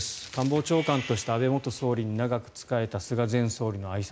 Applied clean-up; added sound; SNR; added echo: none; none; none; none.